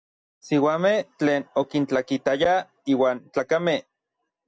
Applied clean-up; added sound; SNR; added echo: none; none; none; none.